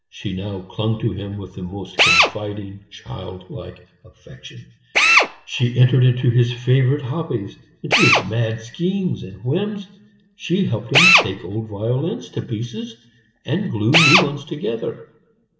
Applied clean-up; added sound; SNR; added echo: none; Drill; 1 dB; reverberation time 0.6 s.